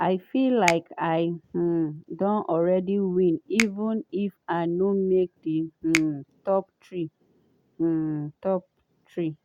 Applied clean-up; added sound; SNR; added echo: none; Finger snapping; 12 dB; none.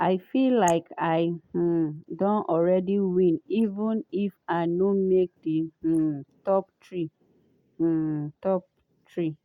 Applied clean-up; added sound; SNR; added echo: neural mask model Resemble Enhance denoiser.